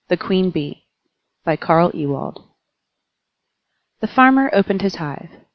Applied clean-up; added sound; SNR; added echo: none; none; none; none.